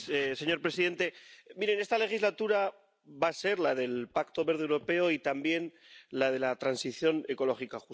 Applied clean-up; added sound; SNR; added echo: none; none; none; none.